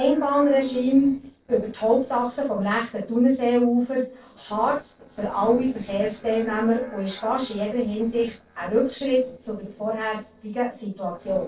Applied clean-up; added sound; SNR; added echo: neural separator model SepFormer DNS4.